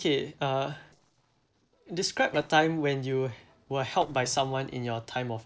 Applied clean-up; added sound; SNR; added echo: neural separator model SepFormer DNS4.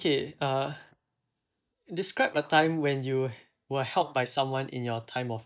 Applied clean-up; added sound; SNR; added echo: neural mask model DeepFilterNet 3.